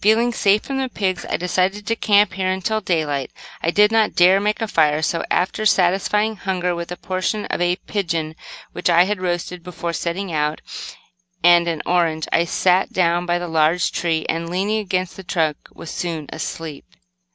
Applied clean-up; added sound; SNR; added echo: none; none; none; none.